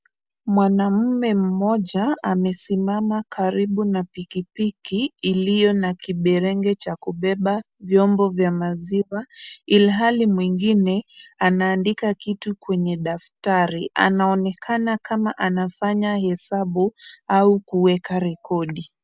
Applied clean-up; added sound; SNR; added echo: none; none; none; none.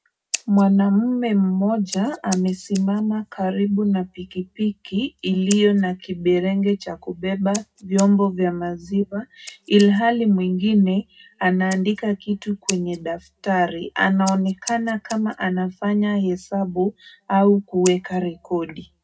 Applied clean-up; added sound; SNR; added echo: none; Scissors; 19 dB; reverberation time 0.2 s.